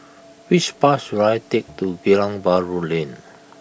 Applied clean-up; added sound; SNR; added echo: none; none; none; none.